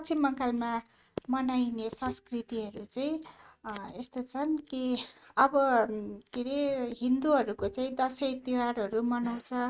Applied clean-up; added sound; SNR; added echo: neural mask model RNNoise.